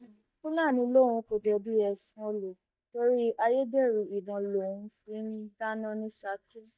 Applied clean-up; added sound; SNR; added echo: neural mask model DeepFilterNet 3.